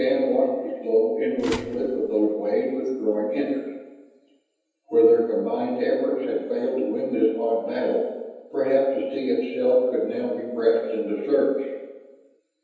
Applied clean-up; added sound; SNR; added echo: none; Telephone; 15 dB; reverberation time 1.1 s.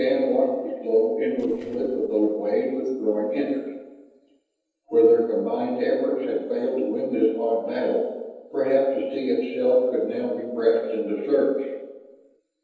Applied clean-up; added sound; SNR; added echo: neural separator model SepFormer DNS4.